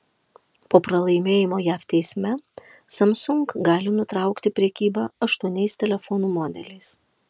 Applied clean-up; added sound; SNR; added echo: none; none; none; none.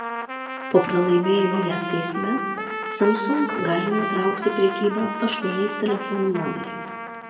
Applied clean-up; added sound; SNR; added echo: none; Trumpet; 6 dB; reverberation time 1.6 s.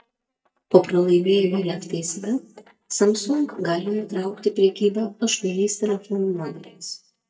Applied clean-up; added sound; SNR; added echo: neural mask model DeepFilterNet 3.